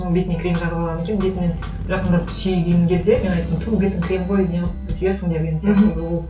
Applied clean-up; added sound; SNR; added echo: none; Motorcycle; 16 dB; reverberation time 0.3 s.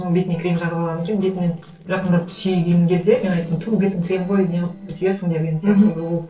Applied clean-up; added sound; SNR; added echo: neural separator model SepFormer DNS4.